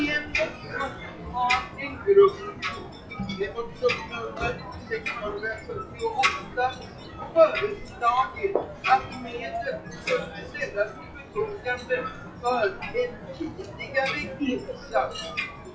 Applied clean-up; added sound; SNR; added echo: classical method WPE with log-MMSE.